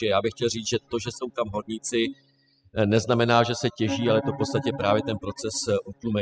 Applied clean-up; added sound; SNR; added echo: classical method spectral subtraction.